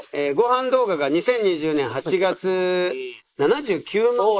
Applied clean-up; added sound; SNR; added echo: neural mask model Resemble Enhance denoiser.